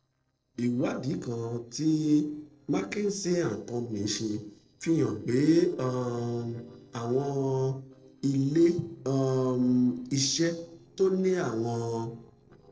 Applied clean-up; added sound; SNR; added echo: neural separator model SepFormer DNS4.